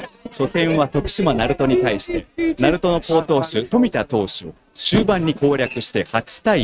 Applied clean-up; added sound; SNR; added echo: neural mask model RNNoise.